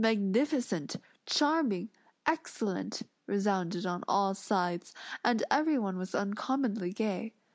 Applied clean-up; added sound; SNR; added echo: none; none; none; none.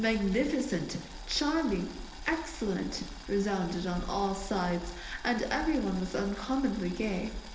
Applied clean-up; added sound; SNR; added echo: none; Boiling; 11 dB; reverberation time 1.4 s.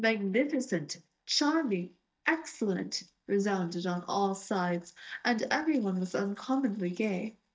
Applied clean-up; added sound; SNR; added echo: neural mask model DeepFilterNet 3.